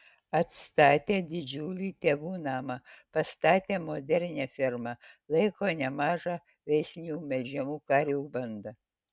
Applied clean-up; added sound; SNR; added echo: none; none; none; none.